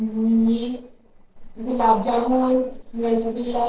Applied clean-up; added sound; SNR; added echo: neural separator model SepFormer DNS4.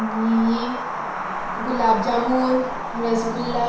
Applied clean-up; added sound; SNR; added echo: none; Wind; 6 dB; reverberation time 0.7 s.